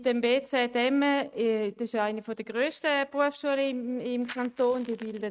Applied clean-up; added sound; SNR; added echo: neural mask model RNNoise.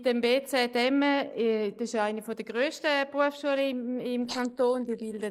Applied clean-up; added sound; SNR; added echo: neural mask model Resemble Enhance denoiser.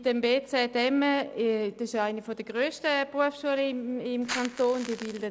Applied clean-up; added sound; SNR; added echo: none; Crackle; 11 dB; none.